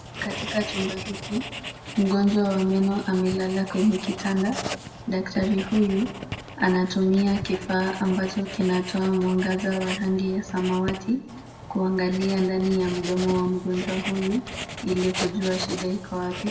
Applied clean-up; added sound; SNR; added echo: none; Writing; 11 dB; reverberation time 0.9 s.